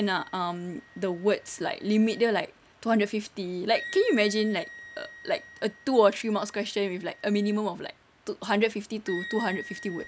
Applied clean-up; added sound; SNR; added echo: none; Wind instrument, woodwind instrument; 17 dB; none.